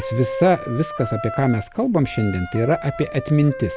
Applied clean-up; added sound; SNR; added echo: none; Wind instrument, woodwind instrument; 11 dB; none.